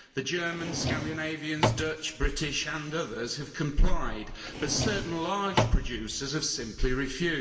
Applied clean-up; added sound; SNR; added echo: none; Drawer open or close; 2 dB; reverberation time 2.6 s.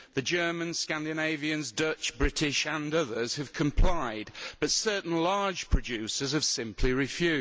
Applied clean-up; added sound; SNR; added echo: none; none; none; none.